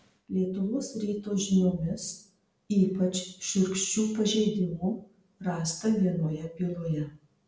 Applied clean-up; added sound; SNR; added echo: none; none; none; none.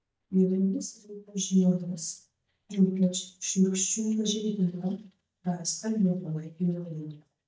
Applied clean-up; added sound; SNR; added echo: neural mask model DeepFilterNet 3.